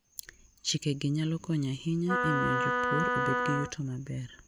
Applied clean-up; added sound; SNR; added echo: none; Wind instrument, woodwind instrument; -2 dB; none.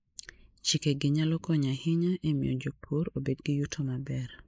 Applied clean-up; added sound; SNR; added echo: neural mask model Resemble Enhance denoiser.